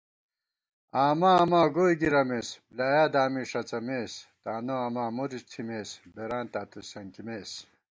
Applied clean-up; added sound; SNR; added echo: none; none; none; none.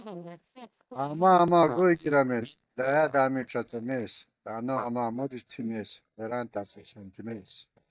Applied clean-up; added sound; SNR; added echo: neural mask model DeepFilterNet 3.